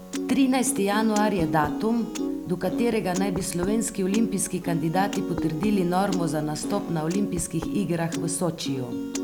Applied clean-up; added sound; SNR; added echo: none; Piano; 6 dB; none.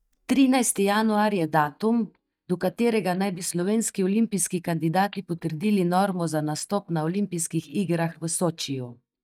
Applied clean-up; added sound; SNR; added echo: neural mask model DeepFilterNet 3.